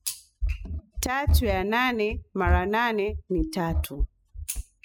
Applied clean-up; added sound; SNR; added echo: classical method spectral subtraction.